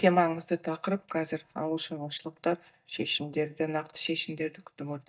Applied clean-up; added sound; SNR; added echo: neural mask model DeepFilterNet 3.